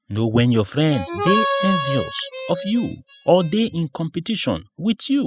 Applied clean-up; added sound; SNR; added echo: classical method spectral subtraction.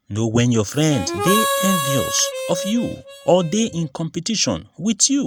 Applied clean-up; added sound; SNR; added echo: none; Harmonica; 4 dB; none.